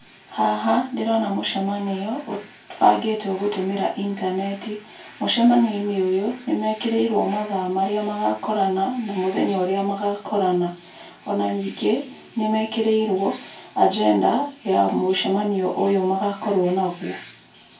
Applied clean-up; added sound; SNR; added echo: none; none; none; reverberation time 0.2 s.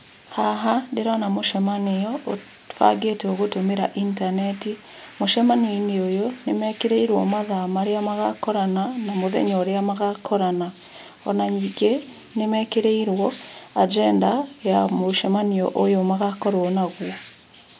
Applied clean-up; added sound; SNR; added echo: none; none; none; none.